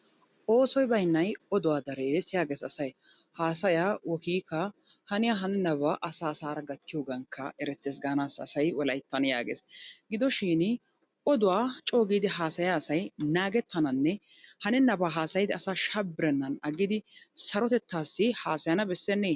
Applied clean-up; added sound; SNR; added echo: none; none; none; none.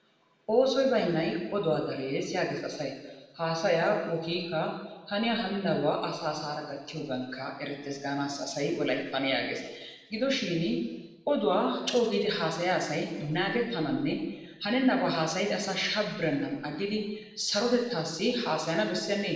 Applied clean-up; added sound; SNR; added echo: none; none; none; reverberation time 1.1 s.